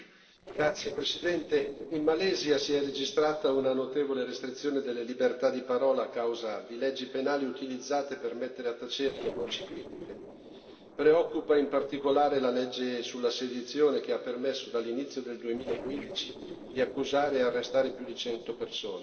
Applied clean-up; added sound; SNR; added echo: neural separator model SepFormer DNS4.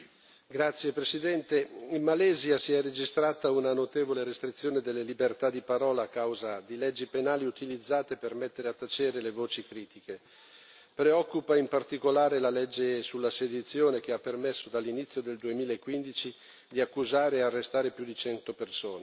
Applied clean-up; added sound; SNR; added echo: none; none; none; none.